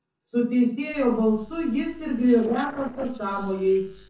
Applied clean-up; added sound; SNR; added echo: neural separator model SepFormer DNS4.